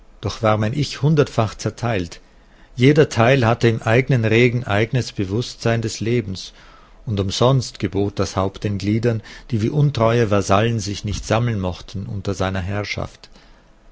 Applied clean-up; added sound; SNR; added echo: none; none; none; none.